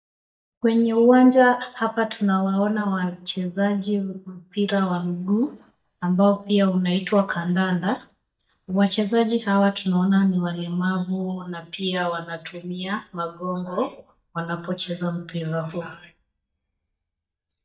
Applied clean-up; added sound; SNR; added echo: neural mask model DeepFilterNet 3.